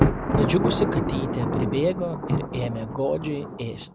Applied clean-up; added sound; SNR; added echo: none; Thunder; -1 dB; none.